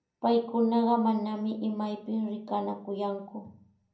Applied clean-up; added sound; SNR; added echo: none; none; none; reverberation time 0.6 s.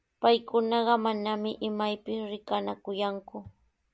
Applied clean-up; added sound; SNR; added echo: none; none; none; none.